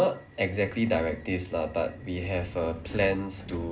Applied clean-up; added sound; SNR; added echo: none; Subway, metro, underground; 15 dB; reverberation time 0.2 s.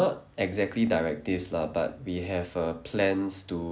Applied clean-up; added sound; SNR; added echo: none; none; none; none.